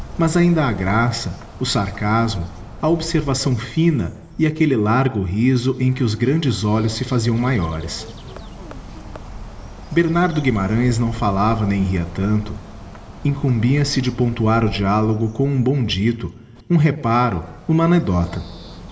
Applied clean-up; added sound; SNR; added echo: none; Bird; 16 dB; reverberation time 1.6 s.